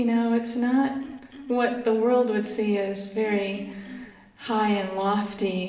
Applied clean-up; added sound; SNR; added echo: none; Cough; 19 dB; reverberation time 1.2 s.